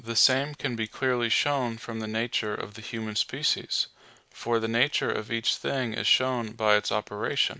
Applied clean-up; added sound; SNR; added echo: none; none; none; none.